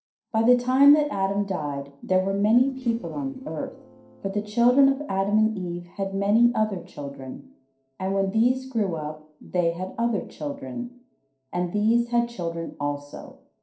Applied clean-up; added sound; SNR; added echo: neural separator model SepFormer DNS4.